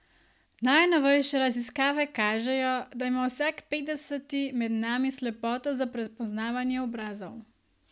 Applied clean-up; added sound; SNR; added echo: none; none; none; none.